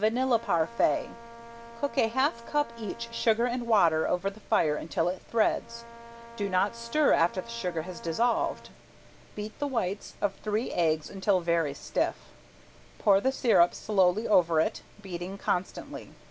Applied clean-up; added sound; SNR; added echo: none; Brass instrument + Brass instrument; 18 dB; none.